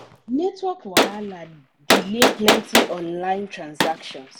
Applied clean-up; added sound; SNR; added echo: none; Gunshot, gunfire; -4 dB; none.